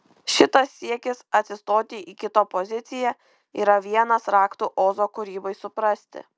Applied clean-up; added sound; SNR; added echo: none; none; none; none.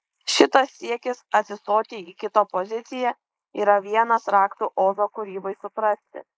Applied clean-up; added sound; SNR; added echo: neural mask model Resemble Enhance denoiser.